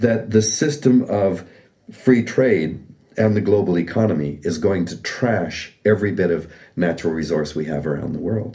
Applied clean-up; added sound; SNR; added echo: none; none; none; reverberation time 0.3 s.